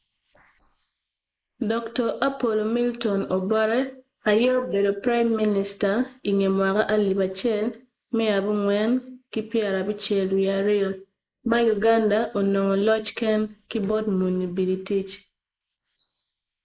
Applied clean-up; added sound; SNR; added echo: neural mask model Resemble Enhance denoiser.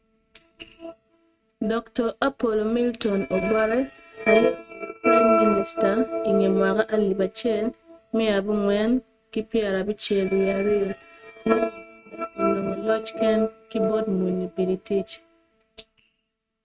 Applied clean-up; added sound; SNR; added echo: neural mask model RNNoise.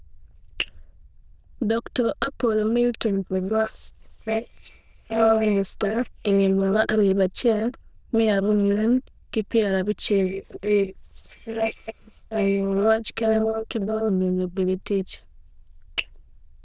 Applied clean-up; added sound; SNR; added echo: neural diffusion model UNIVERSE++.